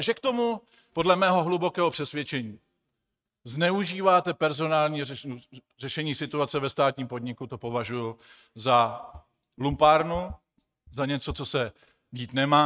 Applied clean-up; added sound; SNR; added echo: neural mask model RNNoise.